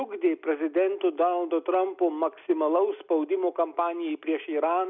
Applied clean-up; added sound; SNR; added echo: none; none; none; none.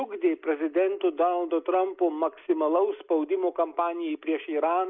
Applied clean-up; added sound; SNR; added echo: neural mask model Resemble Enhance denoiser.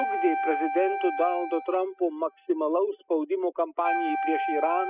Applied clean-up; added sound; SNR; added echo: classical method spectral subtraction.